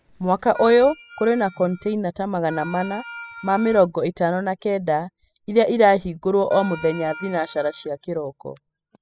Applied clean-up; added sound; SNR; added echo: classical method spectral subtraction.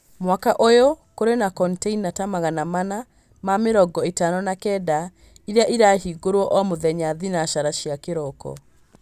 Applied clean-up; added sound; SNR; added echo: none; none; none; none.